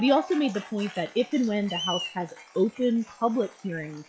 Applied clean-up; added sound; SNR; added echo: classical method log-MMSE.